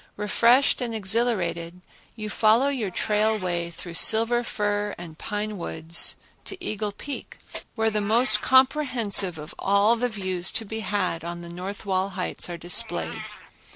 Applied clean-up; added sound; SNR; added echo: none; Meow; 20 dB; none.